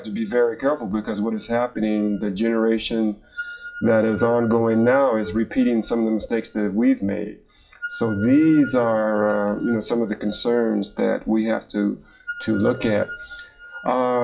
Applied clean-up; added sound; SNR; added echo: classical method WPE with log-MMSE.